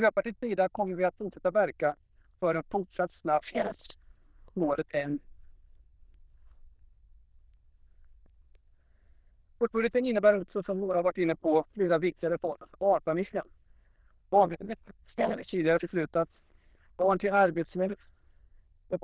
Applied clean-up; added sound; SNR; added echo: neural diffusion model UNIVERSE++.